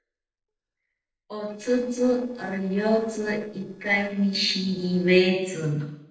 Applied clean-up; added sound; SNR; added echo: neural separator model SepFormer DNS4.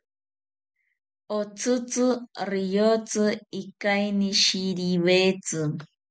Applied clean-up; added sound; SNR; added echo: none; none; none; none.